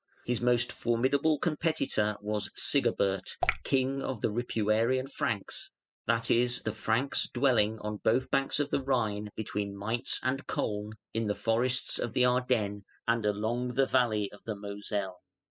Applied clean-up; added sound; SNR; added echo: classical method spectral subtraction.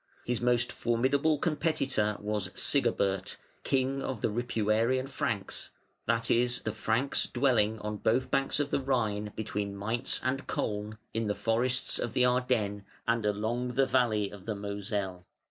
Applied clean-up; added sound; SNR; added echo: none; none; none; none.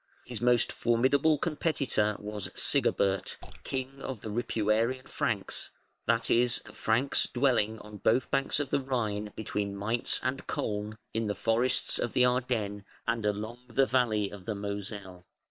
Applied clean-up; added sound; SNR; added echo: neural separator model SepFormer WHAM!.